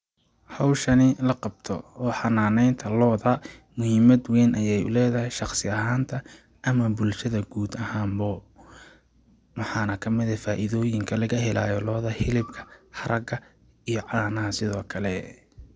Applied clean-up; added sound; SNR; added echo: none; none; none; none.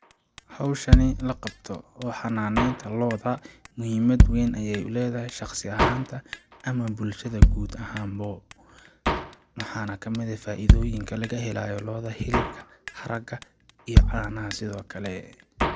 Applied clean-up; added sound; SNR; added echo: none; Drum kit; -4 dB; none.